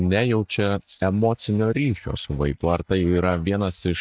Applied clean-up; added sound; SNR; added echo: neural mask model DeepFilterNet 3.